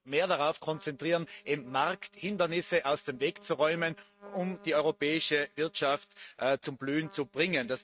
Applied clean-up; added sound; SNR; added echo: neural mask model RNNoise.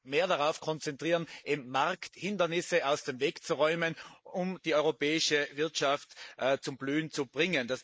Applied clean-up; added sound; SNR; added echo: neural mask model Resemble Enhance denoiser.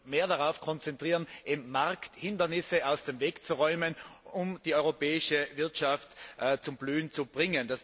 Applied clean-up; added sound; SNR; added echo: none; none; none; none.